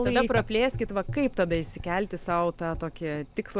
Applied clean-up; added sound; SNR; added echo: none; Gurgling / Engine; 11 dB; none.